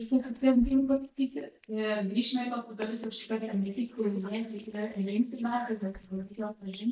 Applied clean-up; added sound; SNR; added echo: neural mask model DeepFilterNet 3.